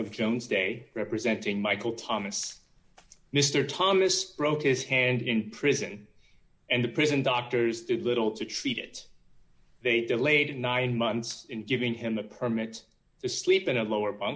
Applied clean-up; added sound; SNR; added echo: none; none; none; none.